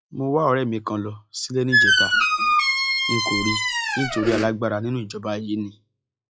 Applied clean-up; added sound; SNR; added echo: classical method log-MMSE.